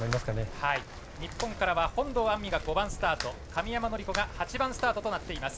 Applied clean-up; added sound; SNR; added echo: none; Bicycle; 9 dB; none.